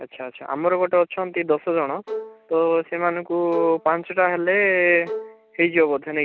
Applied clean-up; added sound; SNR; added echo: none; Bowed string instrument; 14 dB; none.